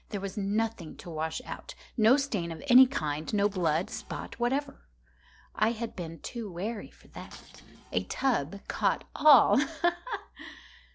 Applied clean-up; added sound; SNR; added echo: neural separator model SepFormer DNS4.